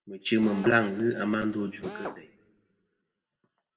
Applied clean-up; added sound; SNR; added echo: none; Drill; 12 dB; reverberation time 1.0 s.